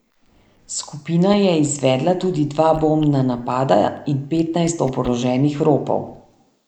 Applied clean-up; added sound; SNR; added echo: neural mask model Resemble Enhance denoiser.